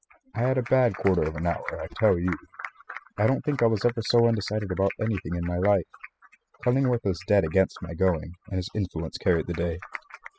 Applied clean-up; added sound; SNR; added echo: classical method spectral subtraction.